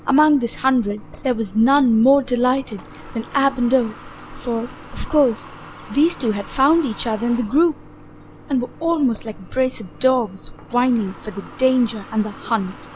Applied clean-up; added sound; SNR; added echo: none; Water tap, faucet / Water; 19 dB; none.